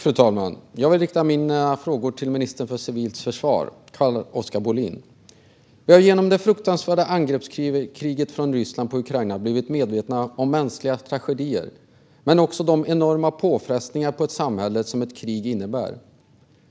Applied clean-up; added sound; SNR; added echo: none; none; none; none.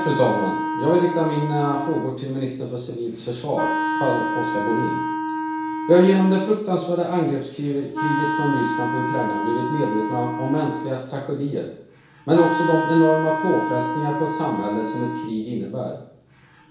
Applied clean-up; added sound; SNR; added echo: none; Wind instrument, woodwind instrument; 4 dB; reverberation time 0.6 s.